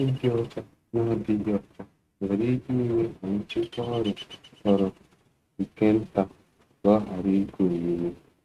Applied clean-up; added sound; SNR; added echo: neural mask model RNNoise.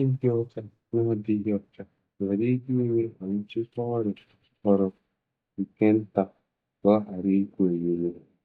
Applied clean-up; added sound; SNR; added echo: neural mask model DeepFilterNet 3.